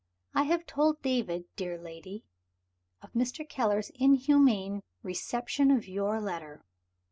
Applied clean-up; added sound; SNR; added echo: none; none; none; none.